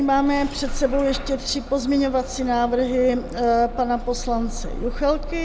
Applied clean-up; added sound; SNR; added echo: none; Engine starting / Bus; 8 dB; none.